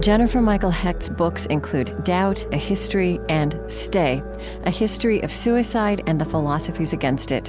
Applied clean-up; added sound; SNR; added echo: none; Organ; 18 dB; none.